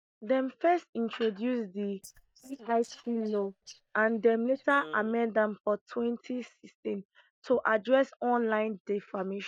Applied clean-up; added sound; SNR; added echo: neural mask model DeepFilterNet 3.